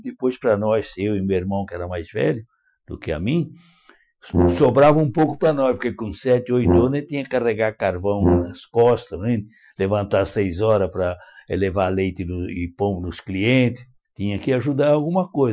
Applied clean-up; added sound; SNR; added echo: classical method Wiener filter.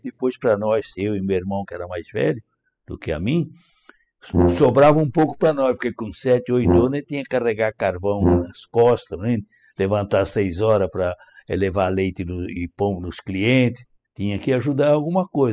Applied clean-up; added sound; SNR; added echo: classical method spectral subtraction.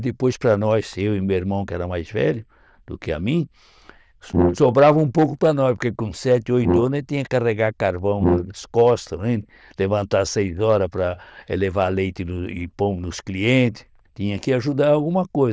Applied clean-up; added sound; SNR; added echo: neural diffusion model UNIVERSE++.